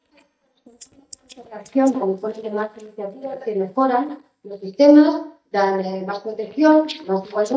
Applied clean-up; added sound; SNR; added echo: neural mask model DeepFilterNet 3.